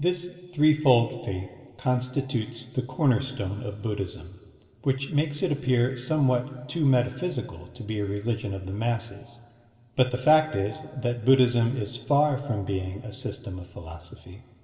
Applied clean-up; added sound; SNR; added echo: none; none; none; reverberation time 1.7 s.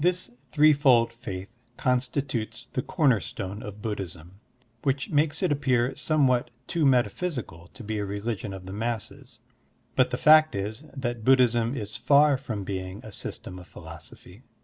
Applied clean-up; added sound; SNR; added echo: none; none; none; none.